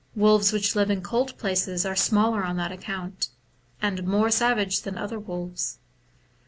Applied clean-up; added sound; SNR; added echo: none; none; none; none.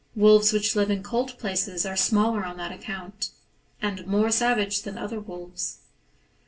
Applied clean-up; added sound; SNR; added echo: none; none; none; reverberation time 0.2 s.